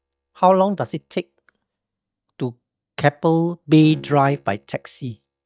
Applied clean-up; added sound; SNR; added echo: neural mask model DeepFilterNet 3.